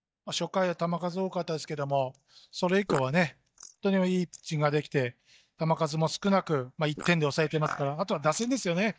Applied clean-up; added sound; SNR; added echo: neural mask model DeepFilterNet 3.